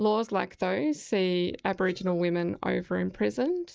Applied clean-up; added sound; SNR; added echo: neural mask model DeepFilterNet 3.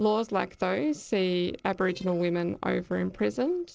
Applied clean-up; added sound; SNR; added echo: neural separator model SepFormer DNS4.